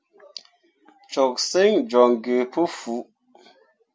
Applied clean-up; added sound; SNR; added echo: none; none; none; none.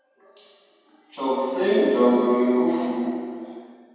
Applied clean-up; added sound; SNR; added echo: none; none; none; reverberation time 2.0 s.